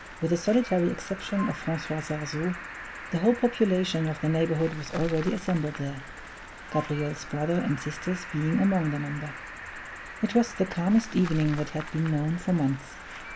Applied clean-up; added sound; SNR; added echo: none; Wind instrument, woodwind instrument + Cricket; 12 dB; none.